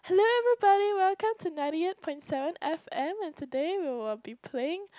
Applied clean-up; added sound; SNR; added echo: none; none; none; none.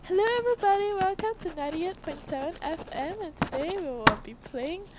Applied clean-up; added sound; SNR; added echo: none; Writing; 5 dB; none.